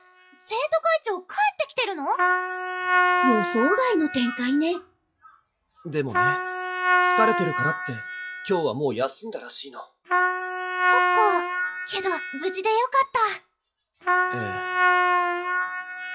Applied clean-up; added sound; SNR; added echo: classical method WPE with log-MMSE.